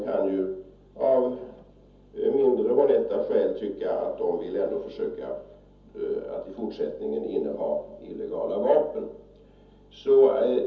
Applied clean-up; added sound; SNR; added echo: none; none; none; reverberation time 0.7 s.